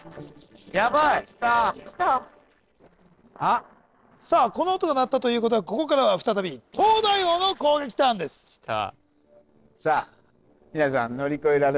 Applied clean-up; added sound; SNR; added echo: neural separator model SepFormer DNS4.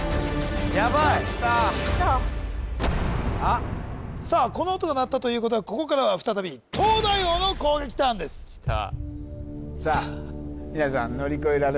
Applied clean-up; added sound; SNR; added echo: none; none; none; none.